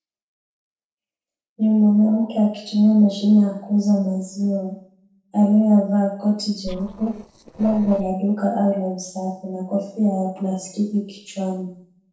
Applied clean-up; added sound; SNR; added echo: neural separator model SepFormer DNS4.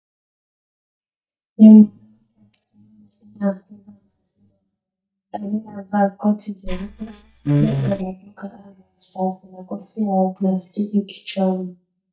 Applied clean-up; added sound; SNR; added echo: neural mask model DeepFilterNet 3.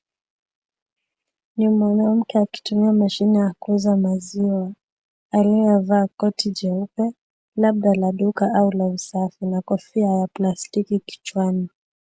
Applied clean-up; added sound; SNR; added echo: none; none; none; none.